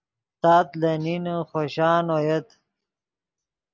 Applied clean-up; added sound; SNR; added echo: none; none; none; none.